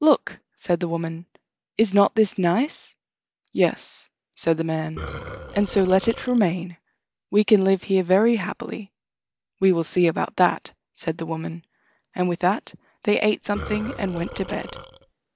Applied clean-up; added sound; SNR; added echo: neural mask model DeepFilterNet 3.